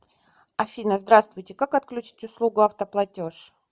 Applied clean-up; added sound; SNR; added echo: none; none; none; none.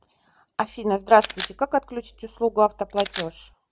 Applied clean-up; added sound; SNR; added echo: none; Camera; 13 dB; none.